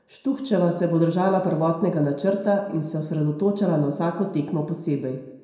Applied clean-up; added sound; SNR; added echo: none; none; none; reverberation time 0.6 s.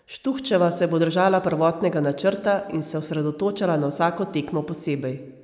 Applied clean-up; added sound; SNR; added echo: none; none; none; none.